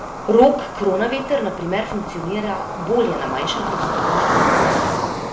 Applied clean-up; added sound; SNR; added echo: none; Cricket; 1 dB; reverberation time 0.3 s.